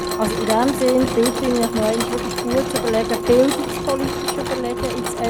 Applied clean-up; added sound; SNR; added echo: none; Wind instrument, woodwind instrument + Mechanisms; 3 dB; none.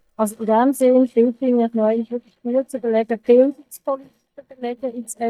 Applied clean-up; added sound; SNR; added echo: neural mask model DeepFilterNet 3.